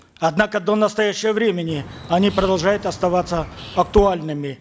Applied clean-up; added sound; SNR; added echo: none; Bird; 16 dB; none.